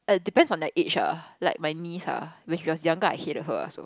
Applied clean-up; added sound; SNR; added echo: none; none; none; none.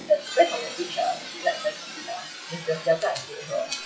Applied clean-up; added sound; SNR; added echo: classical method WPE with log-MMSE.